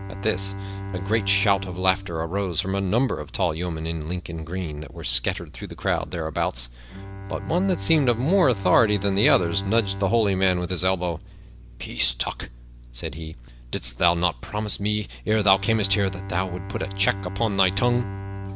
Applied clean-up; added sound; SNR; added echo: none; Bowed string instrument; 11 dB; none.